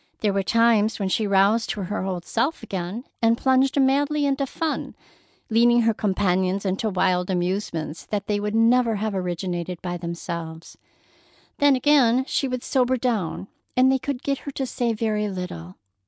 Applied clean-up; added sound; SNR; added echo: none; none; none; none.